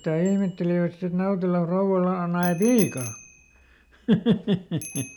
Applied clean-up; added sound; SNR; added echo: none; Bicycle bell; 17 dB; none.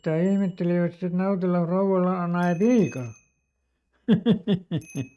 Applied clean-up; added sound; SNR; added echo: neural mask model RNNoise.